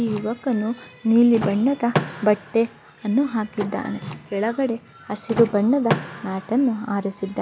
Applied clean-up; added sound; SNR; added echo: none; Door / Car; 10 dB; none.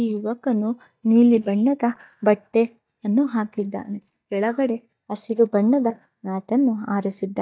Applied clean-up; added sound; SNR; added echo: neural mask model DeepFilterNet 3.